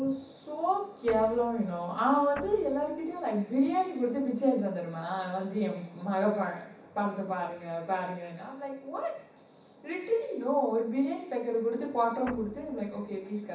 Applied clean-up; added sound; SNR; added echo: none; Guitar; 16 dB; reverberation time 0.7 s.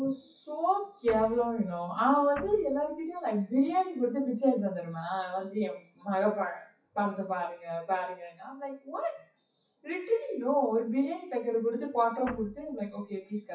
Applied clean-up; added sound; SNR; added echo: classical method WPE with log-MMSE.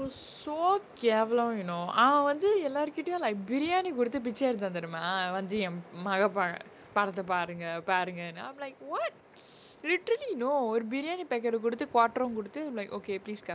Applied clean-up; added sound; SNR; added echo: none; none; none; none.